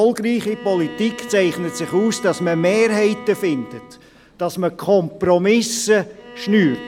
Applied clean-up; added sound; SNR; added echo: none; Bowed string instrument; 18 dB; none.